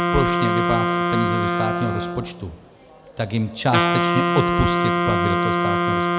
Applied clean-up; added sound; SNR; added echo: none; Wind instrument, woodwind instrument; -4 dB; none.